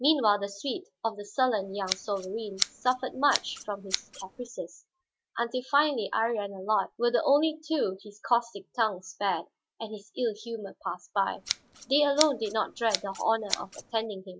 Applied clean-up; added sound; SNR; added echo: none; Scissors; 7 dB; none.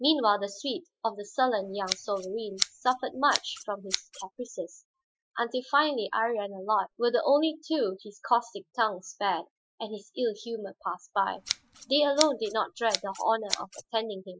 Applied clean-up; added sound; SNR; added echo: classical method spectral subtraction.